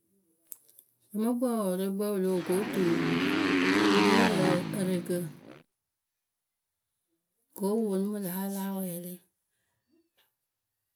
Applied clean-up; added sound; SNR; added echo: none; Motorcycle; -5 dB; none.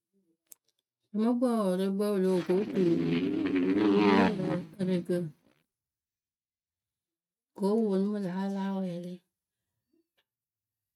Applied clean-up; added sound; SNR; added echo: neural mask model RNNoise.